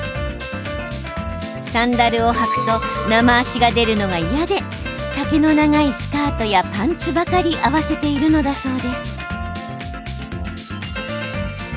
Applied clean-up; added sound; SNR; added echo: none; none; none; none.